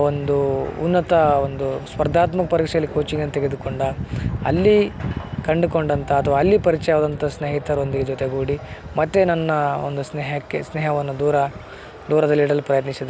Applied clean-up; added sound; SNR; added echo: none; none; none; none.